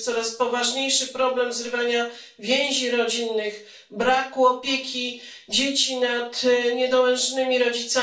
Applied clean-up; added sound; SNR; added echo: none; none; none; reverberation time 0.3 s.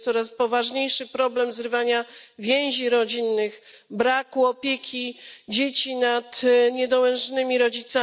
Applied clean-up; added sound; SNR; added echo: none; none; none; none.